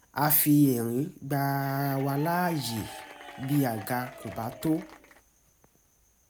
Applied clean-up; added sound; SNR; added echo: none; Applause / Crowd / Cheering; 16 dB; none.